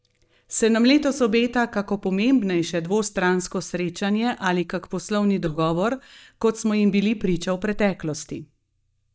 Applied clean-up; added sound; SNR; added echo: neural mask model DeepFilterNet 3.